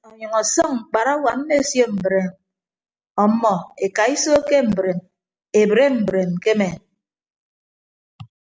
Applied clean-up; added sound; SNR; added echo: none; none; none; none.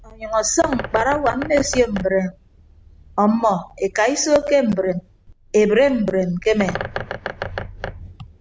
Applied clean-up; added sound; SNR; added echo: none; Bird; 13 dB; none.